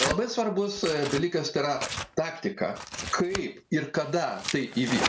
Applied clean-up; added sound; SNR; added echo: none; Tearing; 7 dB; none.